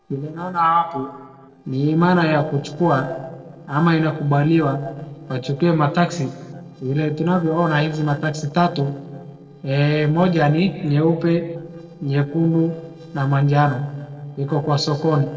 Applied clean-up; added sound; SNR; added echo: neural separator model SepFormer DNS4.